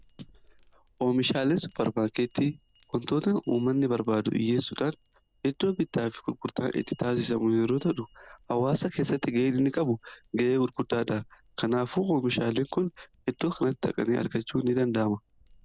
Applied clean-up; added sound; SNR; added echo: none; Chime; 19 dB; none.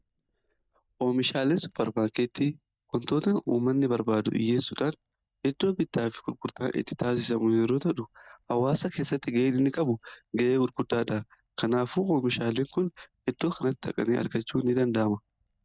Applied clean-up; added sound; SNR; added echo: neural mask model DeepFilterNet 3.